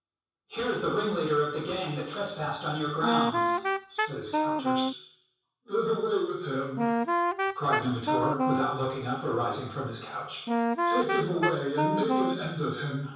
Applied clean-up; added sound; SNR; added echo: none; Wind instrument, woodwind instrument; -3 dB; reverberation time 0.7 s.